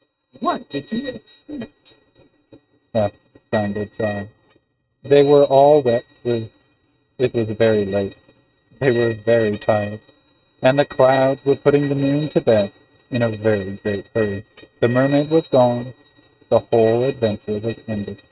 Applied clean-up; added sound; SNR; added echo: neural mask model RNNoise.